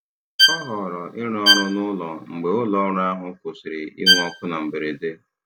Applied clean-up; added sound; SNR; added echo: none; Bowed string instrument; -4 dB; none.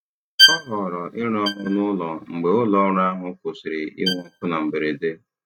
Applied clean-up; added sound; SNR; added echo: neural mask model RNNoise.